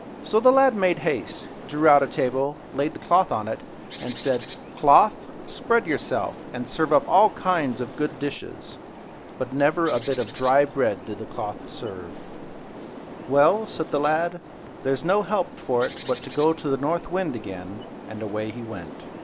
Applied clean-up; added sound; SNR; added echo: none; Bird; 14 dB; none.